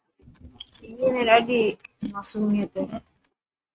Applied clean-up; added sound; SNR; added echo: neural mask model RNNoise.